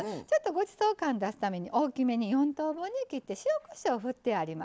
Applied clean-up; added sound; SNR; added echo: none; none; none; none.